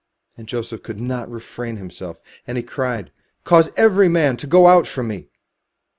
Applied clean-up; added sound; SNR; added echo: none; none; none; none.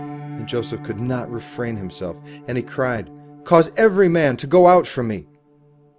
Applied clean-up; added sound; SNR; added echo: none; Piano; 19 dB; none.